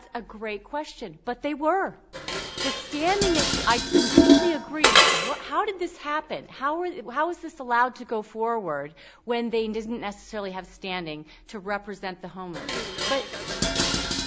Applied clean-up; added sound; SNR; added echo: none; Dishes, pots, and pans; -2 dB; none.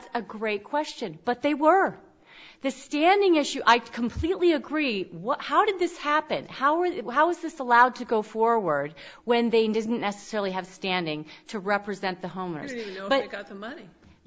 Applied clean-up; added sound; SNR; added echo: none; none; none; none.